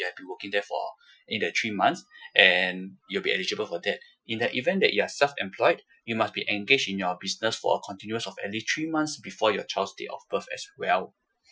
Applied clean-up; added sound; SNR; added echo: classical method Wiener filter.